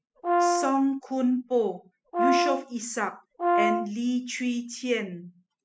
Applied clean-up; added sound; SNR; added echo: classical method spectral subtraction.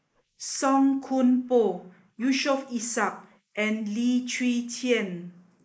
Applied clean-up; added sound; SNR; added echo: neural mask model Resemble Enhance denoiser.